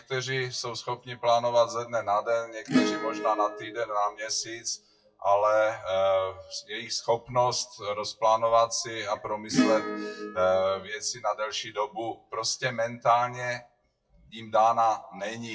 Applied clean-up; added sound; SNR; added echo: classical method WPE with log-MMSE.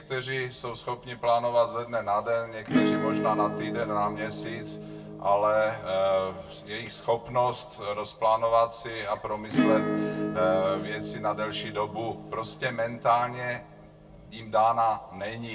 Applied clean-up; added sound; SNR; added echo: none; Acoustic guitar / Strum; 6 dB; reverberation time 0.1 s.